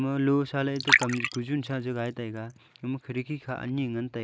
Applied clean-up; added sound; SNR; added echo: neural mask model Resemble Enhance denoiser.